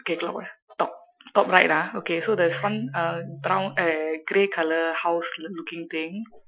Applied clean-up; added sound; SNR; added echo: classical method Wiener filter.